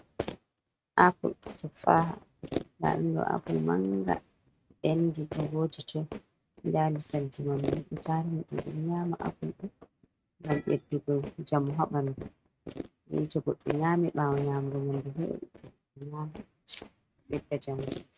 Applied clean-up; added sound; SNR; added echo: neural mask model RNNoise.